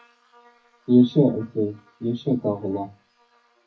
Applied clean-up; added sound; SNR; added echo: classical method WPE with log-MMSE.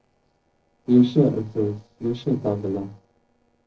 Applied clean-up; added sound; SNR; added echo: neural separator model SepFormer DNS4.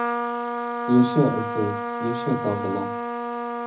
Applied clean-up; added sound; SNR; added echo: none; Trumpet; 2 dB; reverberation time 0.4 s.